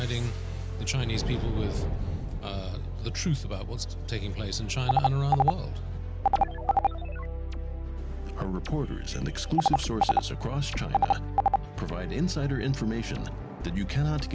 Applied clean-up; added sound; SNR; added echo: none; Telephone; -1 dB; none.